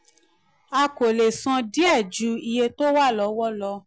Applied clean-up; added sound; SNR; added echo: none; none; none; none.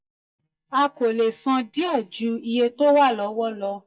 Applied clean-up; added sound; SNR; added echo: neural mask model DeepFilterNet 3.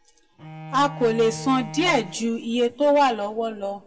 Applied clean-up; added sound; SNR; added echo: none; Bowed string instrument; 16 dB; reverberation time 1.8 s.